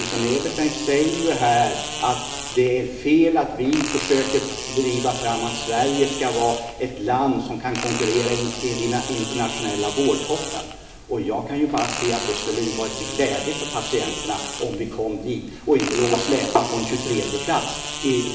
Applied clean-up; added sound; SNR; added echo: none; Fart; 8 dB; reverberation time 1.1 s.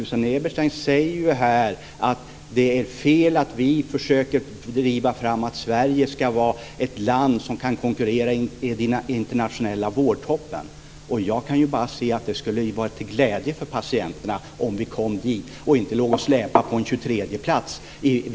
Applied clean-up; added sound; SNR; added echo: none; none; none; none.